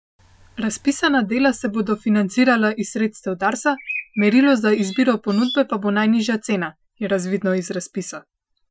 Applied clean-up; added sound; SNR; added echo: classical method Wiener filter.